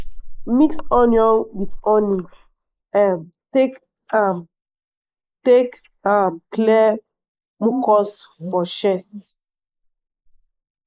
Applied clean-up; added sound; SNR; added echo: neural mask model Resemble Enhance denoiser.